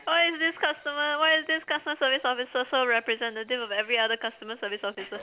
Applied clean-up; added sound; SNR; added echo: none; none; none; none.